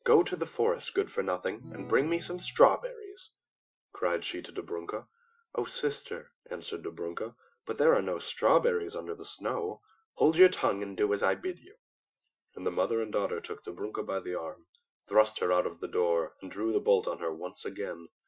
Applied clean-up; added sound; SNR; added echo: classical method Wiener filter.